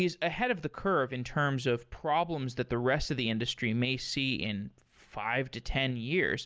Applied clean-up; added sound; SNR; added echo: none; none; none; none.